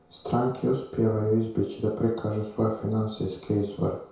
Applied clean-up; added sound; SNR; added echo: none; none; none; reverberation time 0.6 s.